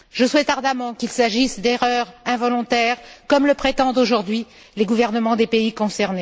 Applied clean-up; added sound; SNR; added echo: none; none; none; none.